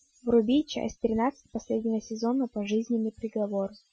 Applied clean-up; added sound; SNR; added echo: classical method Wiener filter.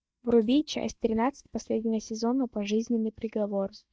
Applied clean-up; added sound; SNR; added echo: neural mask model DeepFilterNet 3.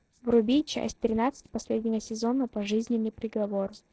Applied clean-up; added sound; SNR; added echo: neural separator model SepFormer DNS4.